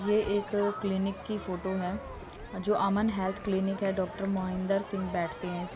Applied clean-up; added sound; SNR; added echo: none; Crowd; 12 dB; none.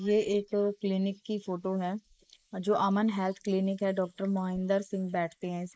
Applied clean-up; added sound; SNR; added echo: neural mask model Resemble Enhance denoiser.